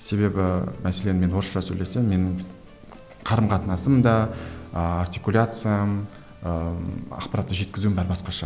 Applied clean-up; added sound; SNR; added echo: none; Bowed string instrument; 14 dB; none.